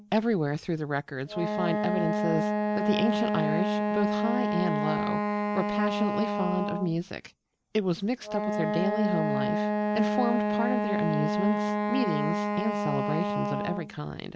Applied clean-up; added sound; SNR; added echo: none; Wind instrument, woodwind instrument; -2 dB; none.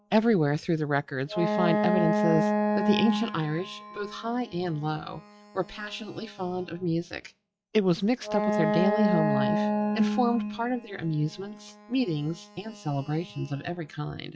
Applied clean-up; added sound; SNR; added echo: classical method log-MMSE.